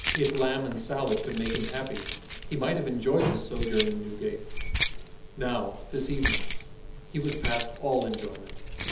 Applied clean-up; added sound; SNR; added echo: none; Keys jangling; -4 dB; reverberation time 1.2 s.